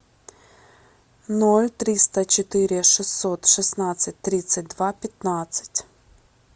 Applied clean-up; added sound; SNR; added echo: none; none; none; none.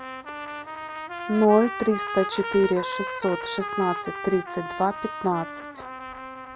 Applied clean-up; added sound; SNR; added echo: none; Trumpet; 10 dB; none.